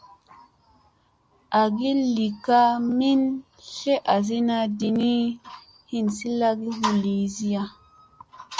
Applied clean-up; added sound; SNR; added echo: none; none; none; none.